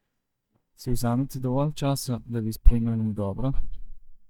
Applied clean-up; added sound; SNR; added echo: neural mask model DeepFilterNet 3.